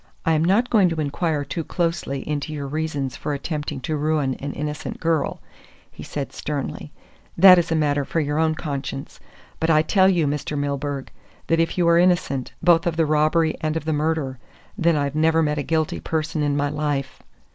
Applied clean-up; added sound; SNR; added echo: none; none; none; none.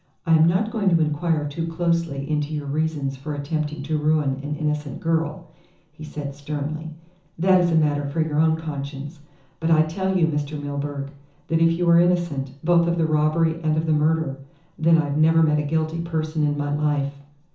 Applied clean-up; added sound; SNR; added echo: none; none; none; reverberation time 0.7 s.